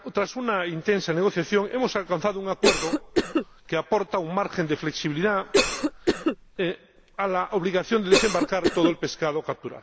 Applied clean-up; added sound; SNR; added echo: none; Cough; 2 dB; none.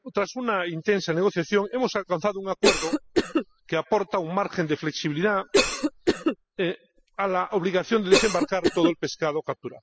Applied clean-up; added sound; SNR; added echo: classical method spectral subtraction.